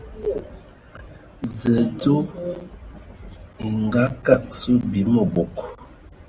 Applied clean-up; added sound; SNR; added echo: none; Thunder; 19 dB; none.